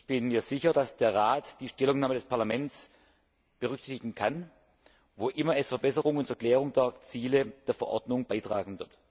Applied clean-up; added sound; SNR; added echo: none; none; none; none.